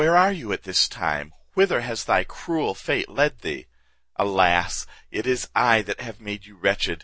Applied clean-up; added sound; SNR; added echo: none; none; none; none.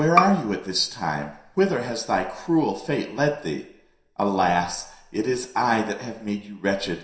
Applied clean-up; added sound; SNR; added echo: none; Bowed string instrument; 4 dB; reverberation time 0.7 s.